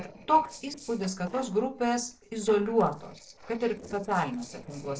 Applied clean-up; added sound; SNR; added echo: neural separator model SepFormer DNS4.